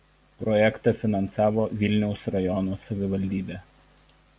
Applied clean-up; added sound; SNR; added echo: none; none; none; none.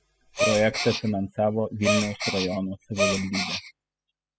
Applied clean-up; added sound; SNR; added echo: classical method spectral subtraction.